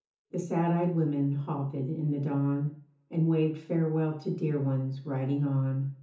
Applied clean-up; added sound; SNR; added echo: none; none; none; reverberation time 0.6 s.